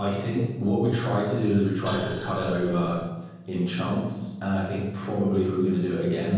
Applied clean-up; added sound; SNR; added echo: none; Gong; 15 dB; reverberation time 1.3 s.